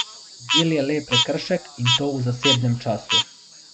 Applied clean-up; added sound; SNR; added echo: none; Frog; 1 dB; none.